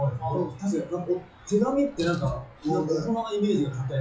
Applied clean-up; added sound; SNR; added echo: classical method WPE with log-MMSE.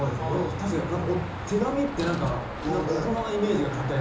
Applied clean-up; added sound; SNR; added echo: none; Car passing by / Traffic noise, roadway noise / Engine; 7 dB; reverberation time 0.6 s.